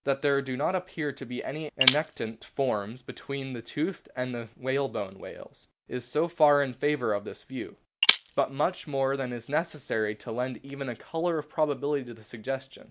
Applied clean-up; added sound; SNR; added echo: none; Shatter; 3 dB; none.